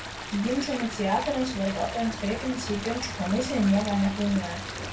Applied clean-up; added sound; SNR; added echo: none; Stream; 8 dB; reverberation time 0.2 s.